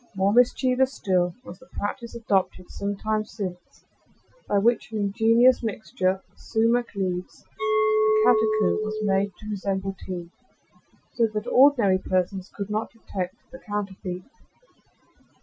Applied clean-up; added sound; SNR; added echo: classical method Wiener filter.